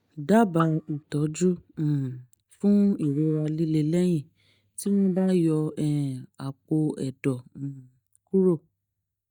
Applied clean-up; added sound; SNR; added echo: neural mask model DeepFilterNet 3.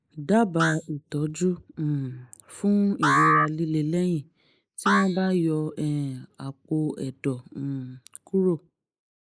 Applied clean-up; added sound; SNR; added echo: neural mask model Resemble Enhance denoiser.